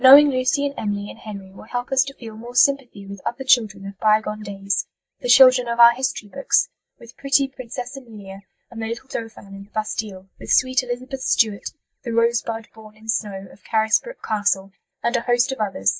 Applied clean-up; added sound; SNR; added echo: neural mask model DeepFilterNet 3.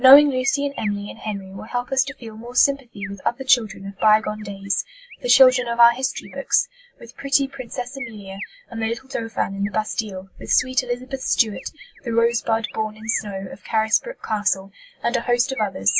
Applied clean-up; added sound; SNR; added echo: neural mask model Resemble Enhance denoiser.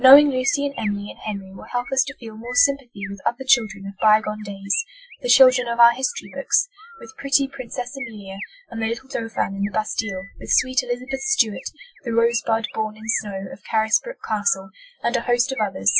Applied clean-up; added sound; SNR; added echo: classical method Wiener filter.